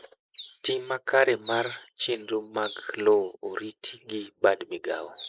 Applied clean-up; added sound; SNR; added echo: neural mask model Resemble Enhance denoiser.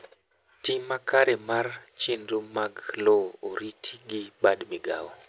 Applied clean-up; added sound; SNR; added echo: none; none; none; none.